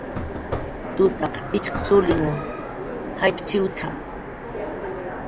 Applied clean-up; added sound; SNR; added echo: none; Knock / Wood + Train; 5 dB; none.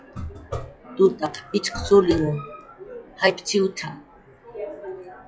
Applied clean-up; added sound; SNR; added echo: classical method log-MMSE.